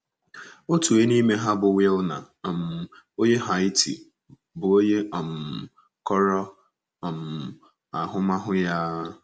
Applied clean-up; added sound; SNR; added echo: none; none; none; none.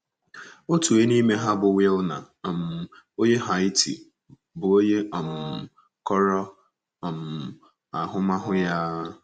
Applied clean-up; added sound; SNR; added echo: none; Brass instrument; 15 dB; none.